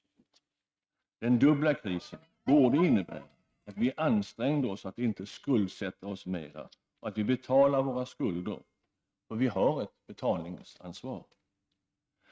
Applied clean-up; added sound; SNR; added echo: neural mask model RNNoise.